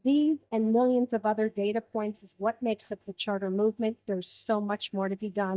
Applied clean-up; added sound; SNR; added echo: neural mask model DeepFilterNet 3.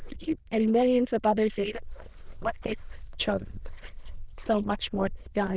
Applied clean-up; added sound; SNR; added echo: neural diffusion model UNIVERSE++.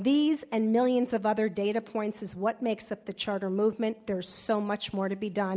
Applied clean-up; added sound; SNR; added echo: none; none; none; none.